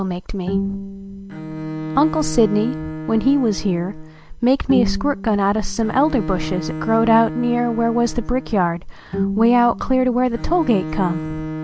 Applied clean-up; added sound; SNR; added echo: none; Bowed string instrument + Bowed string instrument; 8 dB; none.